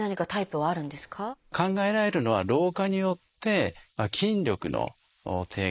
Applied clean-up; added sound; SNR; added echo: neural mask model Resemble Enhance denoiser.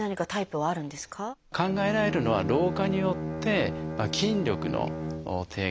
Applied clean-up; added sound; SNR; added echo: none; Bowed string instrument; 6 dB; none.